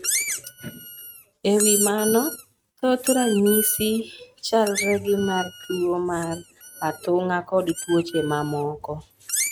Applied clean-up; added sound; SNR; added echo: neural mask model RNNoise.